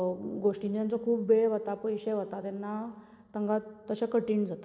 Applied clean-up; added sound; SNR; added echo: none; none; none; none.